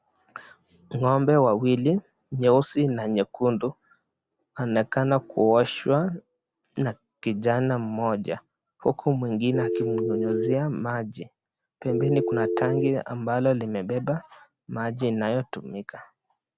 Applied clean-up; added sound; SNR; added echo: none; Telephone; 0 dB; none.